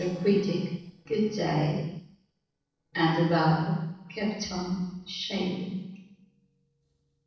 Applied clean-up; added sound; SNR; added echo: neural separator model SepFormer DNS4.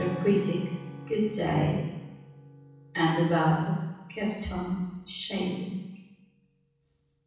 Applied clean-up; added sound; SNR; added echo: none; Acoustic guitar / Strum; 14 dB; reverberation time 1.1 s.